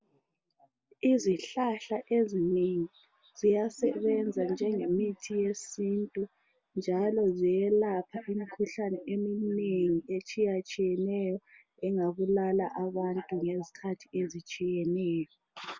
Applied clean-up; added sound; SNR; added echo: none; none; none; none.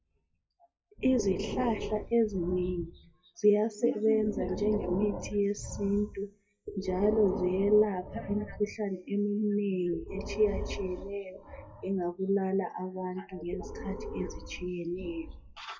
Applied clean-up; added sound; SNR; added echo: classical method WPE with log-MMSE.